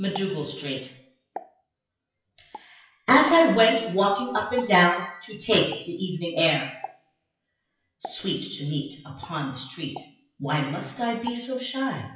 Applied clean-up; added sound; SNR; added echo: classical method WPE with log-MMSE.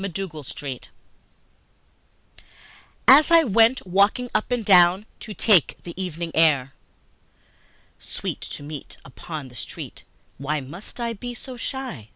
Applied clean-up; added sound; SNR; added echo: none; none; none; none.